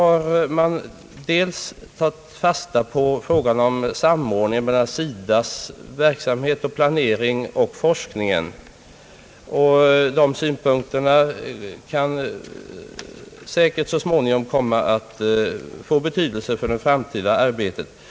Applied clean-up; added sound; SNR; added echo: none; none; none; none.